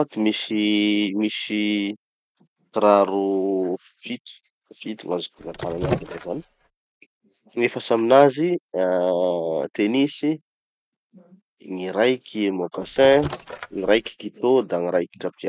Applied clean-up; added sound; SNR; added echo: neural mask model RNNoise.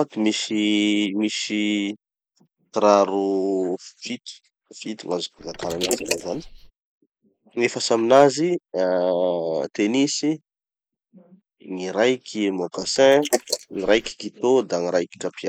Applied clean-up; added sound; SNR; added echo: neural mask model Resemble Enhance denoiser.